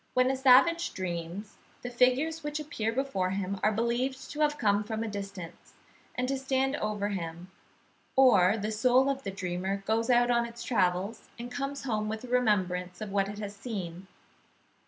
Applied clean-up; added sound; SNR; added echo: none; none; none; none.